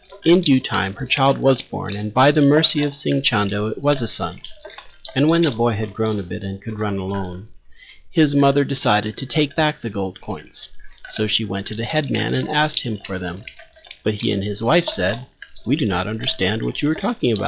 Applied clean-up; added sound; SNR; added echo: classical method log-MMSE.